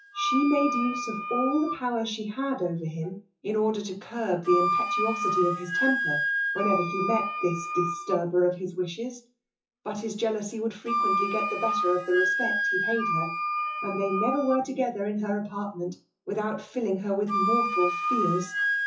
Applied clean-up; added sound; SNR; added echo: classical method WPE with log-MMSE.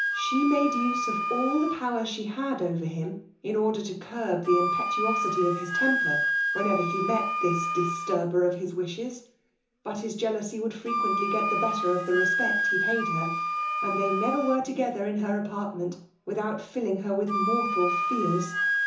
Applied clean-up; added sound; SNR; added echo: none; Wind instrument, woodwind instrument; 1 dB; reverberation time 0.7 s.